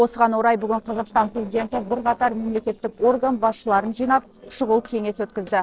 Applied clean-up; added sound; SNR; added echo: neural separator model SepFormer DNS4.